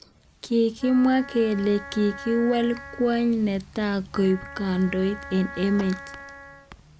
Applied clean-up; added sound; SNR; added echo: none; Wind instrument, woodwind instrument; 17 dB; none.